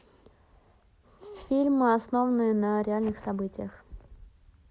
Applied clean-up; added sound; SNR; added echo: none; none; none; none.